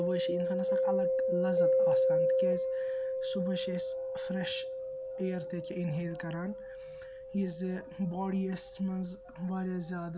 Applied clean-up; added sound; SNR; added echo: none; Mallet percussion; -4 dB; none.